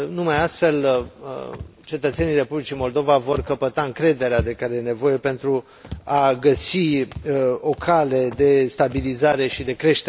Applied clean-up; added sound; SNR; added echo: none; Walk, footsteps; 17 dB; none.